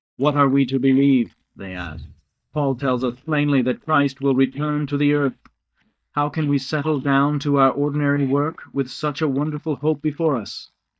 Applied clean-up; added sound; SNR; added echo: neural mask model DeepFilterNet 3.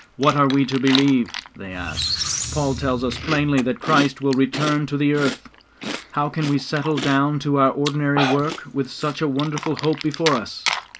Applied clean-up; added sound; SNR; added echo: none; Chewing, mastication + Squeak; 8 dB; none.